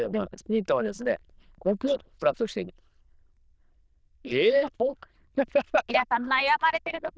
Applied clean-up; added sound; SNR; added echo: neural diffusion model UNIVERSE++.